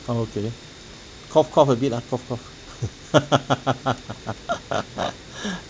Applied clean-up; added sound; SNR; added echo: none; none; none; none.